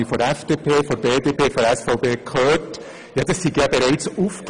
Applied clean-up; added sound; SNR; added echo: none; none; none; none.